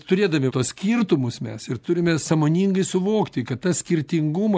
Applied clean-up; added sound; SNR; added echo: none; none; none; none.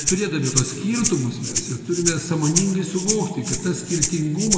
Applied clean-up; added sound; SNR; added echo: none; Rattle (instrument); 3 dB; reverberation time 2.4 s.